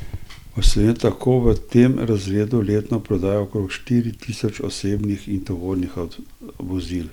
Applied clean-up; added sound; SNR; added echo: none; none; none; none.